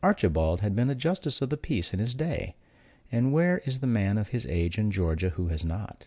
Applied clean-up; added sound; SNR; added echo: none; none; none; none.